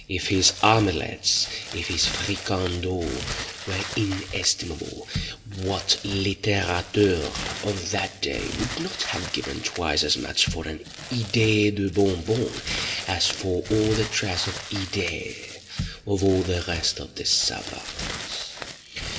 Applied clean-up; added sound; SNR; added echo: none; Crumpling, crinkling; 10 dB; reverberation time 2.3 s.